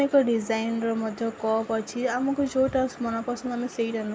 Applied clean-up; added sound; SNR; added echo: none; none; none; none.